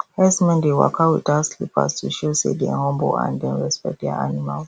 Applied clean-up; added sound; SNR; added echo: none; none; none; none.